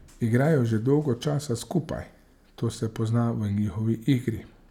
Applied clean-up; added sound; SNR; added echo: none; none; none; none.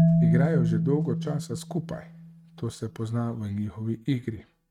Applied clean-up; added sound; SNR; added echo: neural mask model RNNoise.